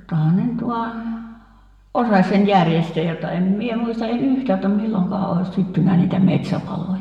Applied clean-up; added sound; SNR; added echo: none; none; none; reverberation time 1.0 s.